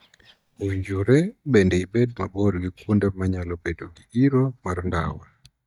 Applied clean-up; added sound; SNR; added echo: neural mask model DeepFilterNet 3.